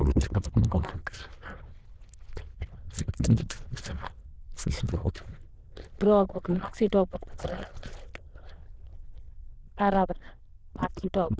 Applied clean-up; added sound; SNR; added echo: neural diffusion model UNIVERSE++.